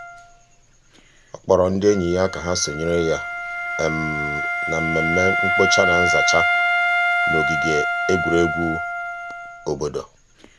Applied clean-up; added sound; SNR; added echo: none; Wind instrument, woodwind instrument; 0 dB; none.